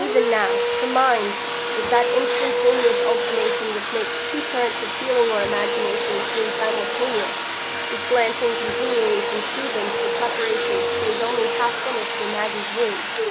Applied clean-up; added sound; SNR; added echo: none; Domestic sounds, home sounds; -1 dB; none.